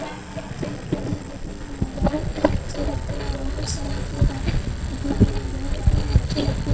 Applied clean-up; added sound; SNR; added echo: neural mask model DeepFilterNet 3.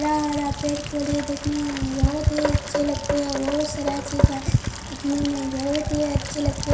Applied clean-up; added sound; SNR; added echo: none; Rain; 0 dB; reverberation time 0.5 s.